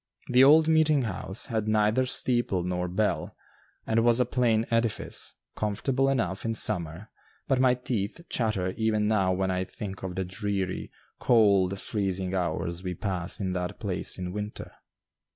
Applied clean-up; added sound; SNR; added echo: none; none; none; none.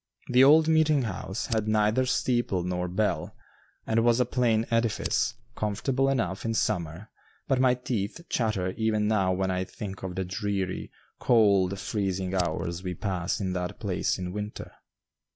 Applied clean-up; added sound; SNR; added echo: none; Fire; 17 dB; none.